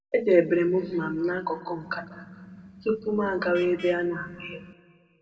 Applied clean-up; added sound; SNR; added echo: none; Vehicle horn, car horn, honking; 19 dB; reverberation time 1.2 s.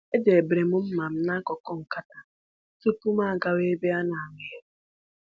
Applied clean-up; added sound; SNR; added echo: none; none; none; none.